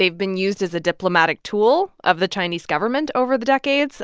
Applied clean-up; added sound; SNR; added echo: none; none; none; none.